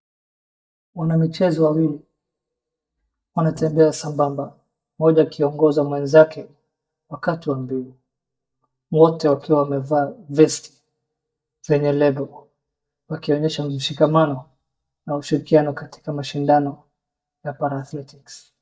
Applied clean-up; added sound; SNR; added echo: neural mask model DeepFilterNet 3.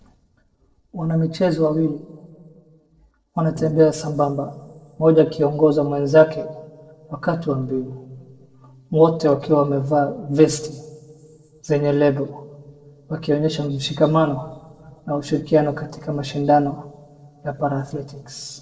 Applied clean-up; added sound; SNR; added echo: neural separator model SepFormer DNS4.